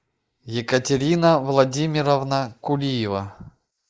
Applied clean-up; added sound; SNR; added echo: neural mask model Resemble Enhance denoiser.